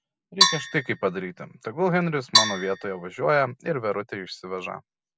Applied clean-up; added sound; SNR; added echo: none; Percussion; -1 dB; none.